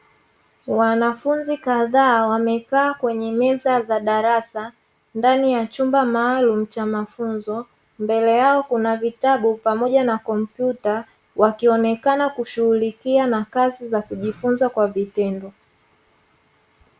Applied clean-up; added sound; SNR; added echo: none; none; none; none.